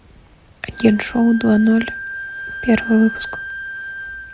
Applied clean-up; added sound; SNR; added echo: none; Wind instrument, woodwind instrument; 12 dB; none.